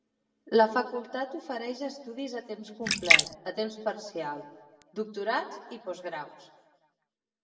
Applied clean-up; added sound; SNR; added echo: none; Splash, splatter; -4 dB; reverberation time 1.0 s.